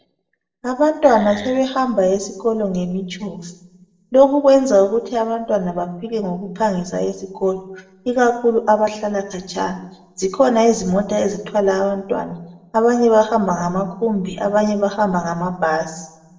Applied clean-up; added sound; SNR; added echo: neural separator model SepFormer DNS4.